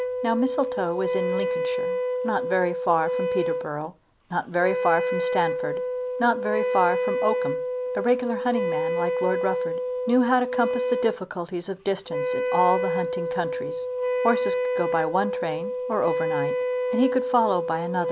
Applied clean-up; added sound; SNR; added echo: none; Wind instrument, woodwind instrument; 0 dB; none.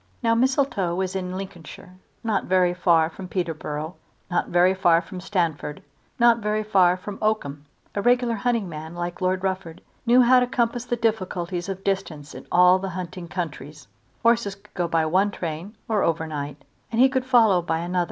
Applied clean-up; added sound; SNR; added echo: none; none; none; none.